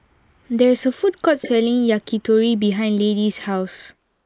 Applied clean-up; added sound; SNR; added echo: neural mask model Resemble Enhance denoiser.